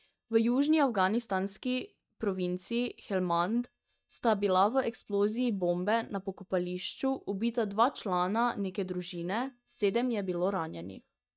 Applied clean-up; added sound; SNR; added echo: neural mask model DeepFilterNet 3.